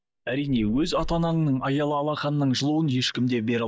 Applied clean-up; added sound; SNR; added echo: neural mask model DeepFilterNet 3.